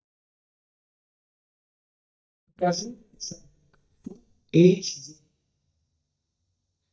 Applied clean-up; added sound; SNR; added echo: neural mask model DeepFilterNet 3.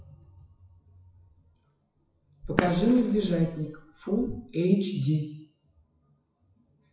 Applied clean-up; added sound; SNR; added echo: classical method WPE with log-MMSE.